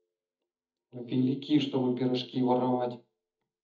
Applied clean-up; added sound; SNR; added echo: neural mask model DeepFilterNet 3.